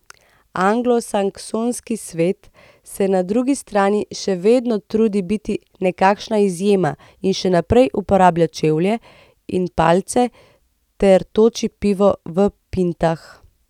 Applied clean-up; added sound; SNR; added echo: none; none; none; none.